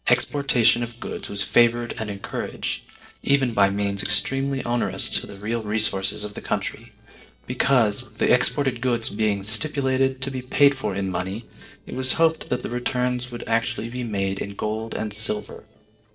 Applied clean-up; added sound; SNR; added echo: neural separator model SepFormer DNS4.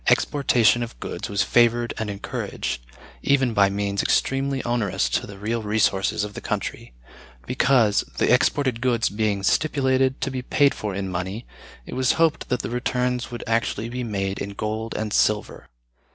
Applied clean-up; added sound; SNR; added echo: none; none; none; none.